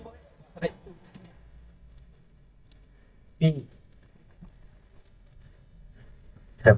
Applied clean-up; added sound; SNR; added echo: neural mask model DeepFilterNet 3.